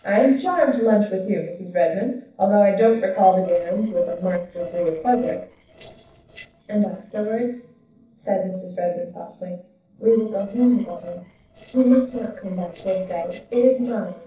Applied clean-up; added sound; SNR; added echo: neural separator model SepFormer DNS4.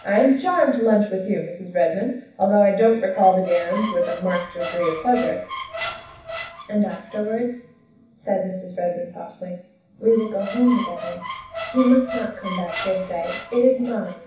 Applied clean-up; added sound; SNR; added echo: none; Squeak; 13 dB; reverberation time 0.7 s.